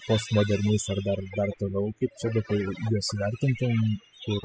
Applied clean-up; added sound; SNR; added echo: classical method spectral subtraction.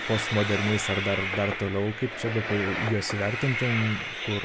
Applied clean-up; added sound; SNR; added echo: none; Train; 4 dB; none.